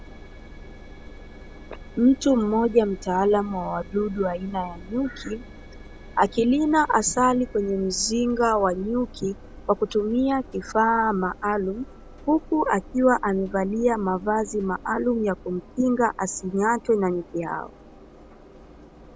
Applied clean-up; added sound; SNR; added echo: none; Engine; 18 dB; none.